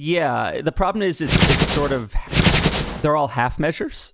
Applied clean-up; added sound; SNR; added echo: none; Hands; -3 dB; none.